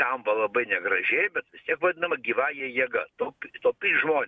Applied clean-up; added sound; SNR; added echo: none; none; none; none.